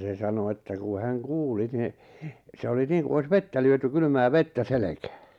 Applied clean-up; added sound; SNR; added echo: none; none; none; none.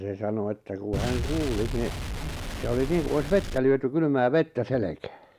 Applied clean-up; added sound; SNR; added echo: none; Explosion; 5 dB; none.